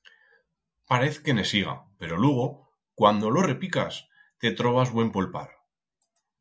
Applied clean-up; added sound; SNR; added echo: none; none; none; none.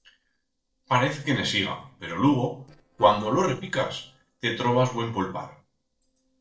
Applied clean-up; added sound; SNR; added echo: neural separator model SepFormer DNS4.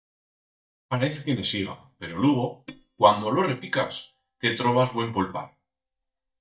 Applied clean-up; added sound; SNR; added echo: neural mask model DeepFilterNet 3.